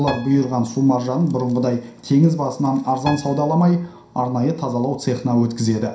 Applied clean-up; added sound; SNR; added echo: none; Piano; 18 dB; reverberation time 0.5 s.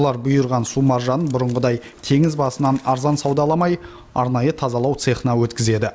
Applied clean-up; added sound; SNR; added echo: none; none; none; none.